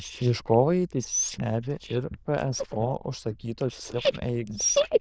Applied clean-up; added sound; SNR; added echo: neural diffusion model UNIVERSE++.